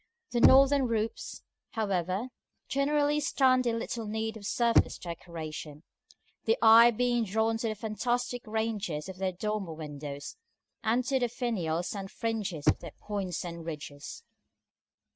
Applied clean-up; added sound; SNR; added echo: neural mask model RNNoise.